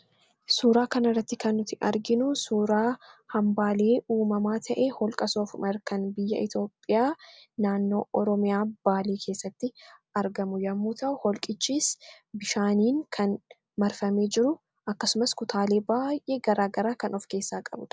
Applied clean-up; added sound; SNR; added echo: none; none; none; none.